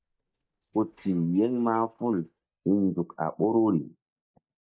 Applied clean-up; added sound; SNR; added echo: neural mask model DeepFilterNet 3.